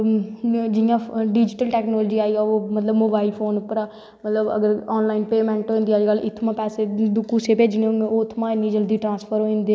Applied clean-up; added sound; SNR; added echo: none; none; none; none.